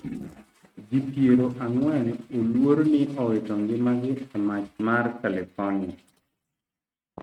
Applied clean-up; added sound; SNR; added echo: neural mask model RNNoise.